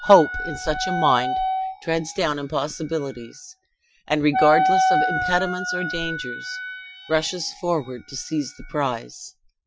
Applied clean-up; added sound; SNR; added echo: classical method Wiener filter.